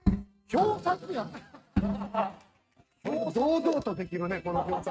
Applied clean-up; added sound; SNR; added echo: neural mask model RNNoise.